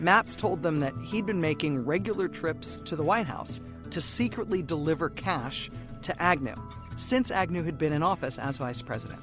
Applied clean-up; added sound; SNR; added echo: none; none; none; none.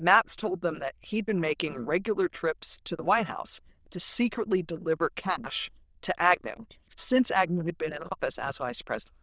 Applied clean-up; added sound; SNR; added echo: neural diffusion model UNIVERSE++.